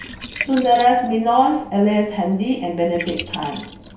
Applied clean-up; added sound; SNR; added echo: none; Liquid; 15 dB; reverberation time 0.2 s.